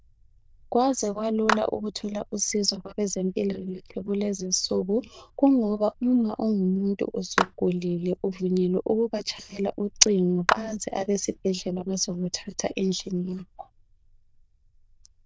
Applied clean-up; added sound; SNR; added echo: neural diffusion model UNIVERSE++.